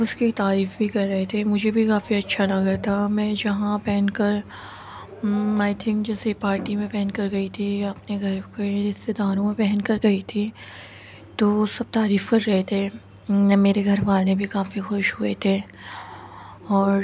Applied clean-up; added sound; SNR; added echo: none; none; none; none.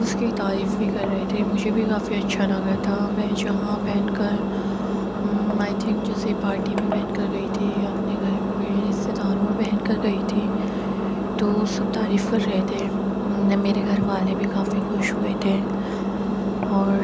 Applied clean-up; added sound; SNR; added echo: none; Engine; -2 dB; none.